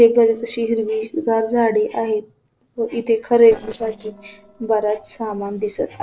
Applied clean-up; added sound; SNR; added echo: neural separator model SepFormer DNS4.